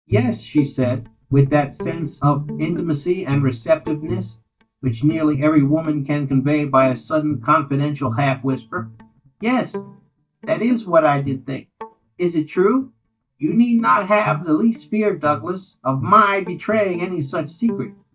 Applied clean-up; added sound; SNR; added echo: neural mask model DeepFilterNet 3.